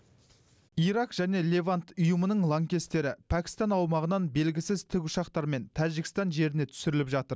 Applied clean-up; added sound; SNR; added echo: none; none; none; none.